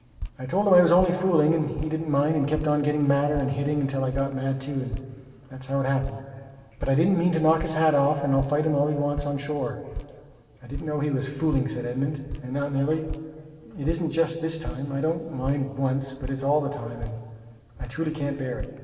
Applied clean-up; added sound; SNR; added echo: none; Drip; 13 dB; reverberation time 2.0 s.